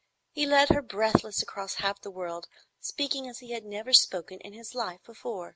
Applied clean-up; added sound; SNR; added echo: none; none; none; none.